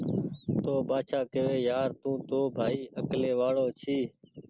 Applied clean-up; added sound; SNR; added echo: none; none; none; none.